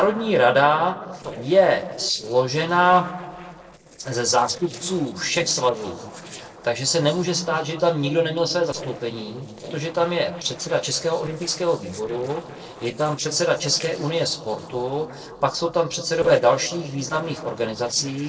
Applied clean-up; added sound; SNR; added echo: neural separator model SepFormer DNS4.